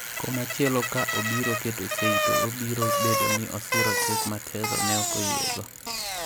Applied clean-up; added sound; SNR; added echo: none; Bicycle; -3 dB; none.